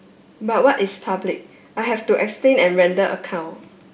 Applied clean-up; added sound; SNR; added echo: none; none; none; none.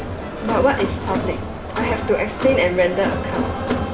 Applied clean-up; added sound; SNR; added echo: none; Crowd; 2 dB; none.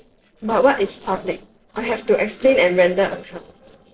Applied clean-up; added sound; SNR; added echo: neural separator model SepFormer DNS4.